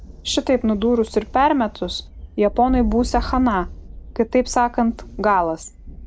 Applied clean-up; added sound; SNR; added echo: none; Thunder; 12 dB; none.